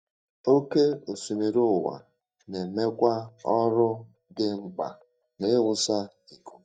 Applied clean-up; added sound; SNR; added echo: neural mask model DeepFilterNet 3.